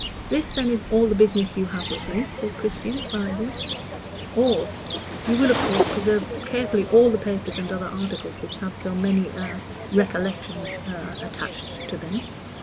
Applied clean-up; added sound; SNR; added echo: none; Cricket; 6 dB; none.